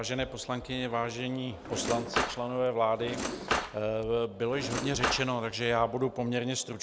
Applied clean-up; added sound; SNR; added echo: none; Cutlery, silverware / Drawer open or close; 3 dB; none.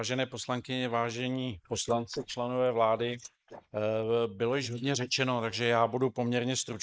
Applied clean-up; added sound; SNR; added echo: neural mask model Resemble Enhance denoiser.